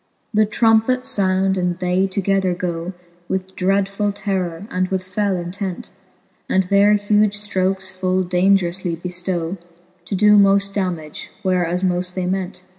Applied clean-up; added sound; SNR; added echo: none; none; none; none.